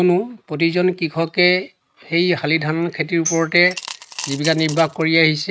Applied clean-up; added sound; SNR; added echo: neural mask model RNNoise.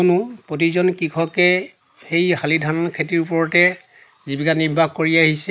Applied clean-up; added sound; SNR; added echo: none; none; none; none.